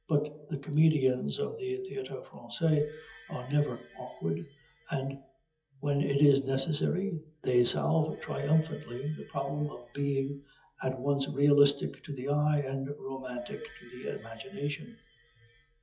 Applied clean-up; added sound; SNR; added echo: classical method WPE with log-MMSE.